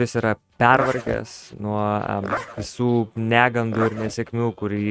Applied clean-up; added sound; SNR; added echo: neural mask model RNNoise.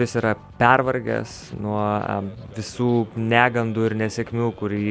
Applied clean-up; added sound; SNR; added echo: none; none; none; none.